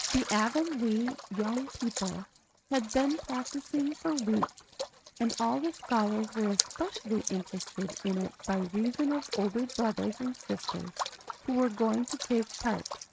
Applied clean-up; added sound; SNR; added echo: neural mask model RNNoise.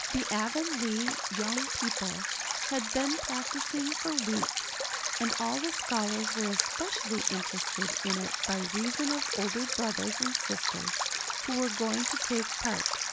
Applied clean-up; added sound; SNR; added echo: none; Stream; -1 dB; none.